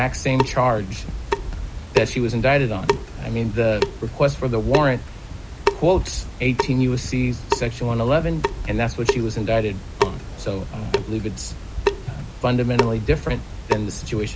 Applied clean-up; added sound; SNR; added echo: none; Drip / Sink (filling or washing) / Water tap, faucet; 4 dB; none.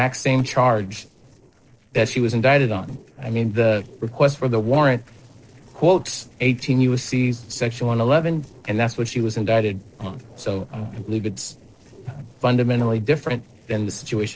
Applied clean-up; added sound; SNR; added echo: neural separator model SepFormer DNS4.